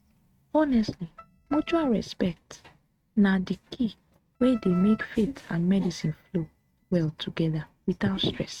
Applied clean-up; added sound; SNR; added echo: neural mask model RNNoise.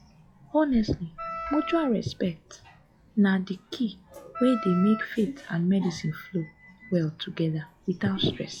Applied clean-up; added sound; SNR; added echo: classical method log-MMSE.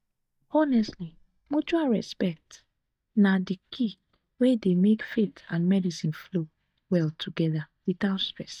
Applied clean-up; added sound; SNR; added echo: neural mask model DeepFilterNet 3.